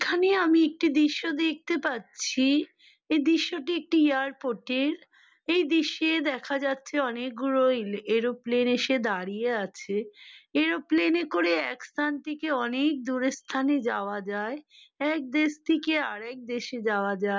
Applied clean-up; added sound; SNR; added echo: none; none; none; none.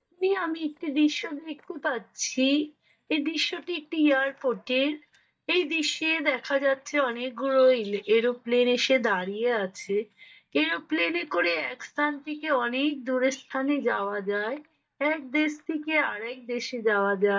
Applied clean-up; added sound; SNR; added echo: neural mask model DeepFilterNet 3.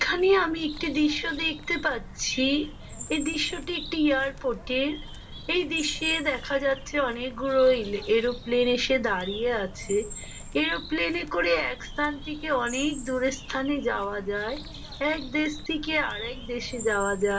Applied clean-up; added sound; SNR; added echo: none; Bird; 13 dB; reverberation time 0.2 s.